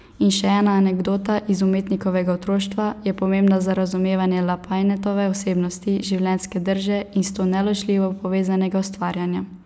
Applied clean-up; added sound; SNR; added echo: none; none; none; none.